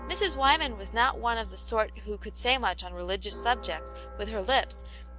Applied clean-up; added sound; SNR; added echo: none; Church bell; 18 dB; none.